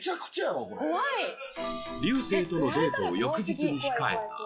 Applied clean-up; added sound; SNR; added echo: classical method log-MMSE.